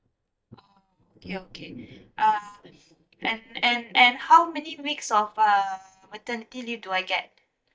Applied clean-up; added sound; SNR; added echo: neural mask model DeepFilterNet 3.